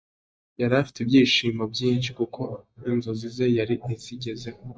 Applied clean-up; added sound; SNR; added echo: neural mask model DeepFilterNet 3.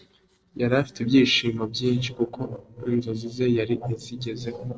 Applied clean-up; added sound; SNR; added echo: neural separator model SepFormer DNS4.